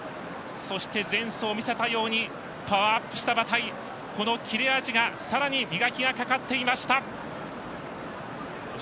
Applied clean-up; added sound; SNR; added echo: none; none; none; none.